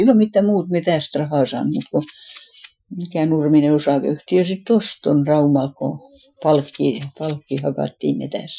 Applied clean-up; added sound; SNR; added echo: classical method Wiener filter.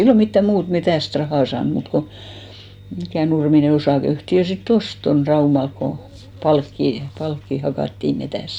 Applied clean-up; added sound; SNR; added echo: none; none; none; none.